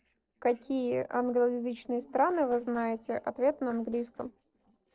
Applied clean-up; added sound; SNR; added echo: neural separator model SepFormer DNS4.